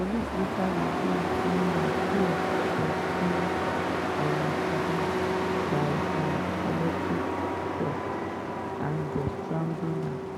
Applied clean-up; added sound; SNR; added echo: none; Truck; -4 dB; none.